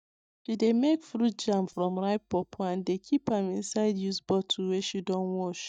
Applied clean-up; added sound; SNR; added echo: neural mask model DeepFilterNet 3.